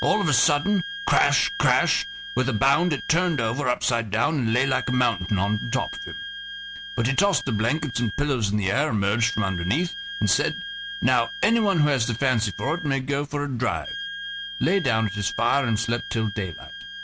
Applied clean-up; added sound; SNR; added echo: none; Wind instrument, woodwind instrument; 11 dB; none.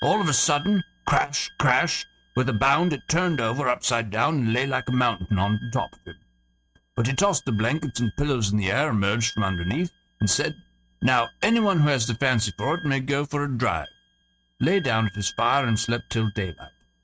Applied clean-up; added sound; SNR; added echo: neural mask model RNNoise.